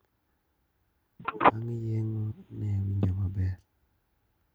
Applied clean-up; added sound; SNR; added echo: none; Telephone; -2 dB; none.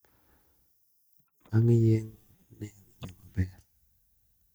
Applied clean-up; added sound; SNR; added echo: neural mask model DeepFilterNet 3.